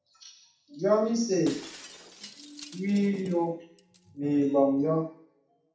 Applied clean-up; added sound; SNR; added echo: none; Shatter; 19 dB; reverberation time 0.7 s.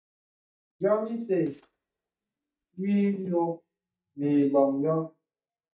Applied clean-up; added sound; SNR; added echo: neural mask model DeepFilterNet 3.